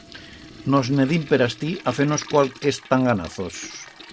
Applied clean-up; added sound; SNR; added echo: none; Toilet flush; 18 dB; none.